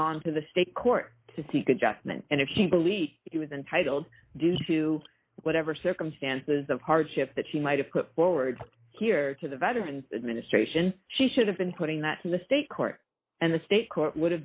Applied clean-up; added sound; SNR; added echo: neural mask model Resemble Enhance denoiser.